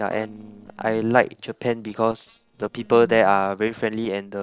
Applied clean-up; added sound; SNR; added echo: neural separator model SepFormer DNS4.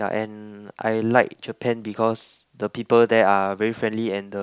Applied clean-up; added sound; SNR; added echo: none; none; none; none.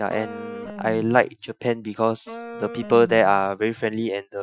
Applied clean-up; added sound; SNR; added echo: classical method Wiener filter.